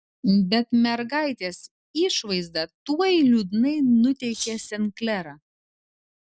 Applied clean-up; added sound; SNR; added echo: none; Rattle (instrument); 10 dB; none.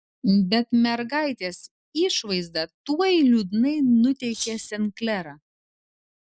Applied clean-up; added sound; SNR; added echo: neural mask model Resemble Enhance denoiser.